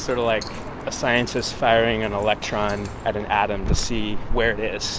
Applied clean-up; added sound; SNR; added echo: none; Keys jangling; 7 dB; none.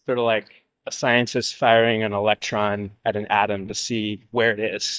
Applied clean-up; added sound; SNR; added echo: neural mask model DeepFilterNet 3.